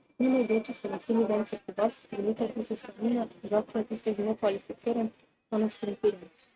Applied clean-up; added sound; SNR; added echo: neural mask model RNNoise.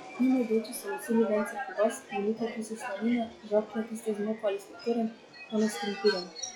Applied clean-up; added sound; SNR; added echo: classical method log-MMSE.